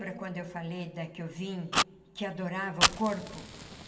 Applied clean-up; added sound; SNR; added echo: none; Fire; -2 dB; reverberation time 1.8 s.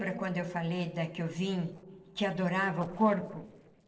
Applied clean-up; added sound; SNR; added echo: neural separator model SepFormer DNS4.